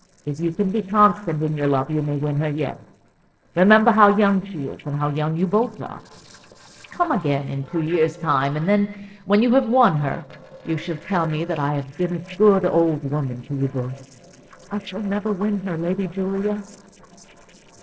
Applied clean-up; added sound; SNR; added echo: neural separator model SepFormer DNS4.